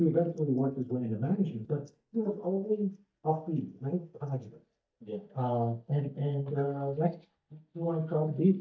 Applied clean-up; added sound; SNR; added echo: neural mask model DeepFilterNet 3.